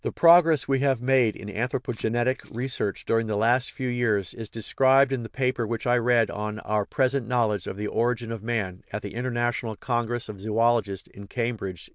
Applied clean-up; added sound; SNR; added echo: neural diffusion model UNIVERSE++.